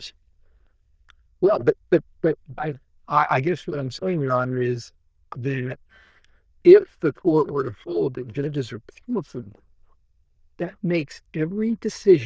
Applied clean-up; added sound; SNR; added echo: neural diffusion model UNIVERSE++.